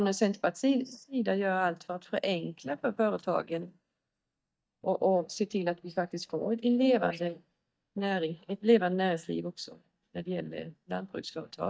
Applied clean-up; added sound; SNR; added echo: neural mask model DeepFilterNet 3.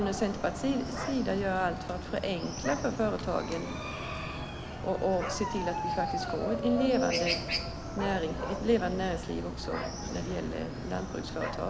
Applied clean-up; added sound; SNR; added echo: none; Bark + Chicken, rooster; 3 dB; none.